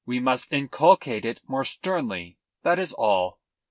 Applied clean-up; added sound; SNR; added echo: none; none; none; none.